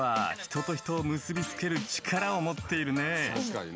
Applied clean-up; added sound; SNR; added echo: none; Thump, thud; 19 dB; none.